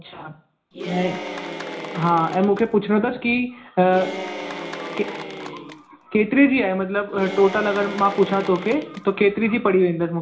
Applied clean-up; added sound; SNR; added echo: none; Applause / Cheering; 12 dB; reverberation time 0.4 s.